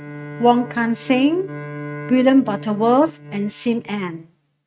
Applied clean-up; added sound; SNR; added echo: neural mask model RNNoise.